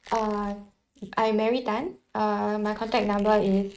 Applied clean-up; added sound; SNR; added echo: neural mask model RNNoise.